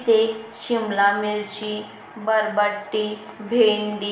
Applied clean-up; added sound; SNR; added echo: none; none; none; reverberation time 0.7 s.